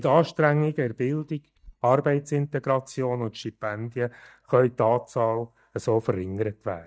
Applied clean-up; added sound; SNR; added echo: neural mask model DeepFilterNet 3.